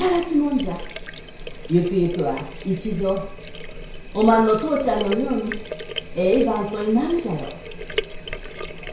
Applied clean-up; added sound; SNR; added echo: none; Sink (filling or washing); 10 dB; reverberation time 0.6 s.